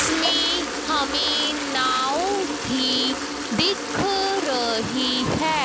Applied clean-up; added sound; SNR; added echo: none; Toilet flush; 4 dB; none.